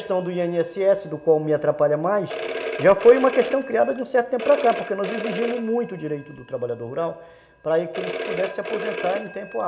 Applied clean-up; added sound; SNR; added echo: none; Telephone; 8 dB; reverberation time 0.6 s.